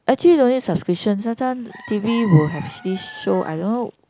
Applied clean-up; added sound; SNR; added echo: none; Chicken, rooster; 18 dB; none.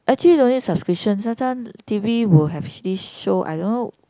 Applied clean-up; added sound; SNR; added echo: none; none; none; none.